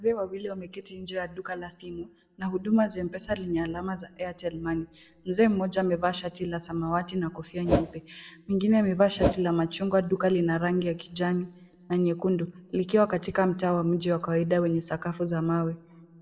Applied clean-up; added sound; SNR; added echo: none; Whoosh, swoosh, swish; 0 dB; reverberation time 0.8 s.